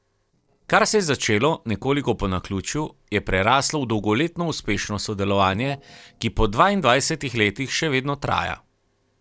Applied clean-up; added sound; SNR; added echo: neural separator model SepFormer DNS4.